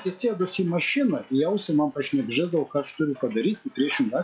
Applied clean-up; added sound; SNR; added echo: classical method log-MMSE.